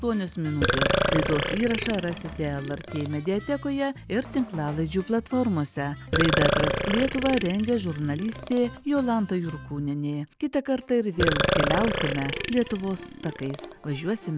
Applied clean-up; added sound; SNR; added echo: none; Burping, eructation; 1 dB; none.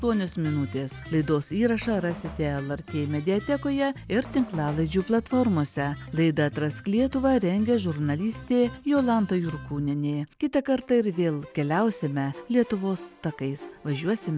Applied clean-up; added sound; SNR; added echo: none; none; none; none.